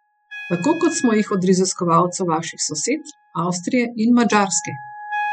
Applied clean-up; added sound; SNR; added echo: classical method spectral subtraction.